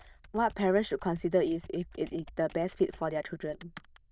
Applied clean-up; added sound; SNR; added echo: neural diffusion model UNIVERSE++.